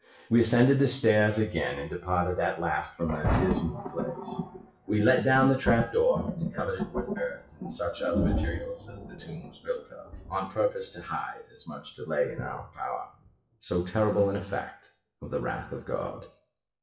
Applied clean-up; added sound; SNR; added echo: classical method WPE with log-MMSE.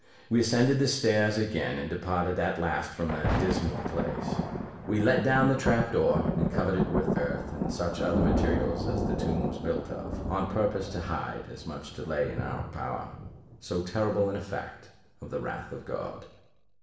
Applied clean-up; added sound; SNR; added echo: none; Thunder; 3 dB; reverberation time 0.8 s.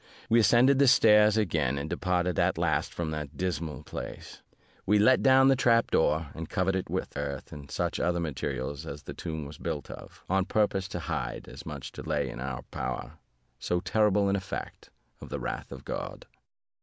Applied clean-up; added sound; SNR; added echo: none; none; none; none.